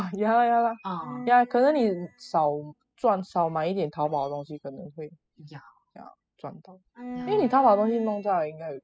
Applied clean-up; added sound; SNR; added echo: classical method spectral subtraction.